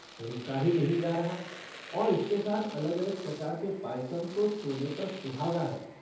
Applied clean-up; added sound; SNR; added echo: none; Domestic sounds, home sounds; 16 dB; reverberation time 0.9 s.